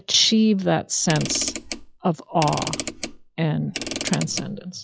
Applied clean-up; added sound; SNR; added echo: classical method log-MMSE.